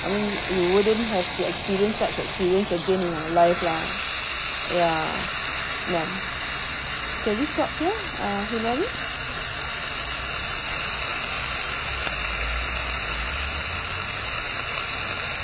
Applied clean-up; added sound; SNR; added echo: none; Frying (food); 2 dB; none.